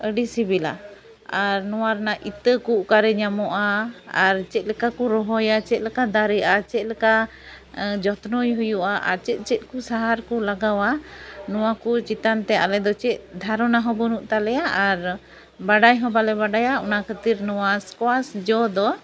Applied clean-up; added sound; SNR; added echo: none; none; none; none.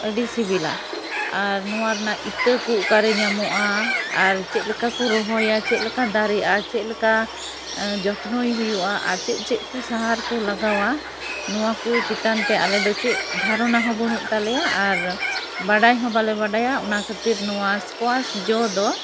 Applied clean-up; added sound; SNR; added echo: none; Bird; 6 dB; none.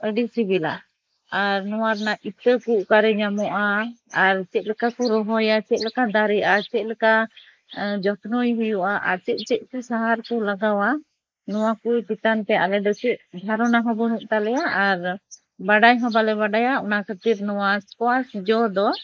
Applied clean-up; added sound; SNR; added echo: neural mask model Resemble Enhance denoiser.